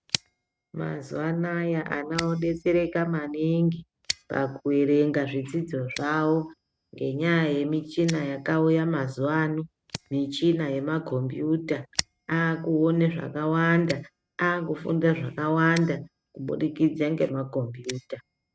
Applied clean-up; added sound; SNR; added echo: neural mask model RNNoise.